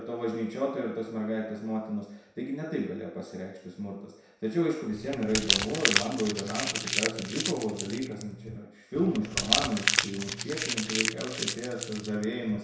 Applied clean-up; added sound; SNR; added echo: none; Crumpling, crinkling; -1 dB; reverberation time 0.7 s.